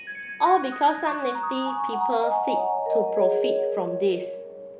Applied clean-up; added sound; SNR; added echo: none; Mallet percussion; 0 dB; none.